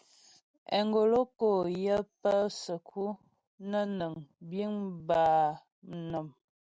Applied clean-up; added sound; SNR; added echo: none; none; none; none.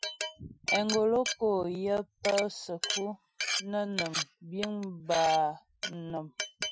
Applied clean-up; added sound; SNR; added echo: classical method Wiener filter.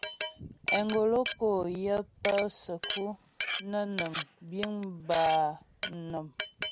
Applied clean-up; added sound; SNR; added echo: none; Glass; 5 dB; none.